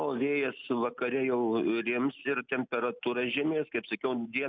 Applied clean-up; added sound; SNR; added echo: none; none; none; none.